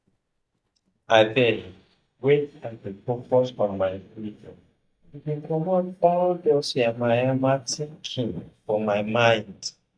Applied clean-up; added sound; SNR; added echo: neural mask model DeepFilterNet 3.